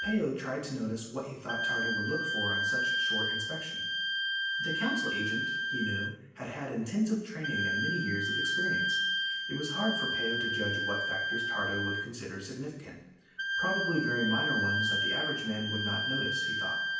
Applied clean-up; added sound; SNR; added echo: none; Wind instrument, woodwind instrument; -3 dB; reverberation time 0.9 s.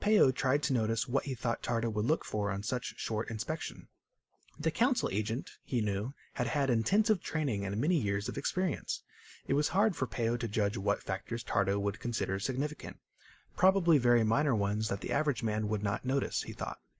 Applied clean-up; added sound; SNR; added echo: none; none; none; none.